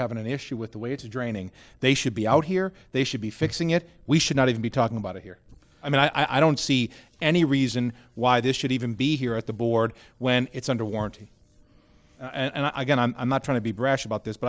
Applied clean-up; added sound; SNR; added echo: none; none; none; none.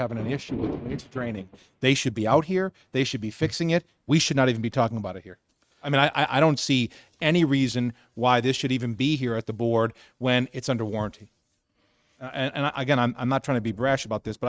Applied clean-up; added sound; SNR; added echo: neural mask model RNNoise.